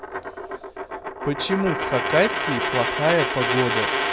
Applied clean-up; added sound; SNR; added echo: none; Coin (dropping); 2 dB; none.